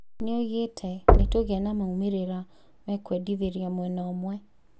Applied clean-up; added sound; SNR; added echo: none; Knock; -4 dB; none.